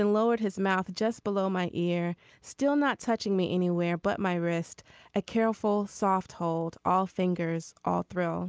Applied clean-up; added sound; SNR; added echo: none; none; none; none.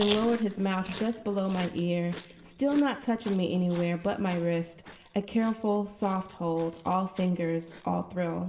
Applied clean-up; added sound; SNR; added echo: none; Chewing, mastication; 11 dB; reverberation time 1.9 s.